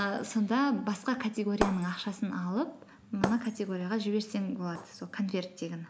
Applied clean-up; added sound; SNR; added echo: none; Shatter; 10 dB; none.